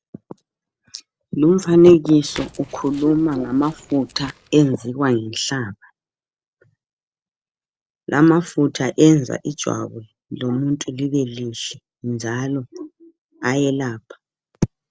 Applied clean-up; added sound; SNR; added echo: neural separator model SepFormer DNS4.